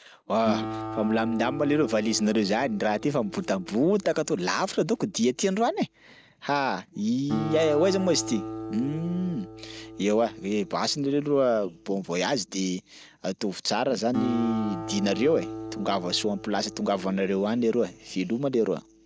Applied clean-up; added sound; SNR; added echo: none; Acoustic guitar; 11 dB; none.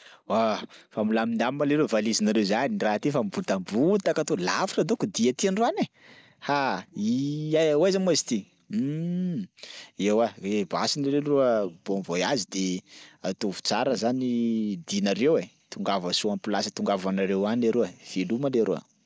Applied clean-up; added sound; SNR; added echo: none; none; none; none.